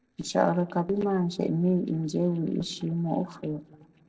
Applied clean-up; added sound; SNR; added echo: neural separator model SepFormer DNS4.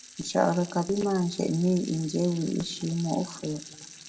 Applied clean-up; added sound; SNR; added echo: none; Sink (filling or washing) / Water tap, faucet; 17 dB; reverberation time 0.9 s.